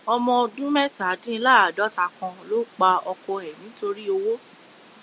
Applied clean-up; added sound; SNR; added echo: none; none; none; none.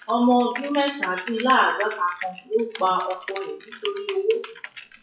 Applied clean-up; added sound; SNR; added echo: classical method WPE with log-MMSE.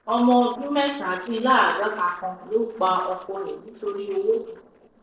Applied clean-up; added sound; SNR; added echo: neural separator model SepFormer DNS4.